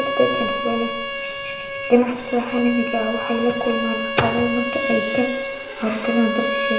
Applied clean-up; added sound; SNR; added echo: none; Bowed string instrument; 3 dB; reverberation time 0.8 s.